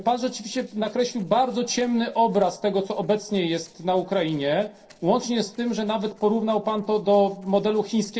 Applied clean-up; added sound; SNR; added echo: neural separator model SepFormer DNS4.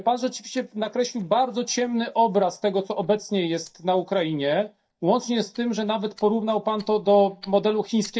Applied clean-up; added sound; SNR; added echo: neural mask model DeepFilterNet 3.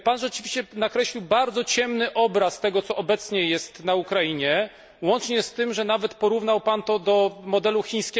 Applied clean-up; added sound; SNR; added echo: none; none; none; none.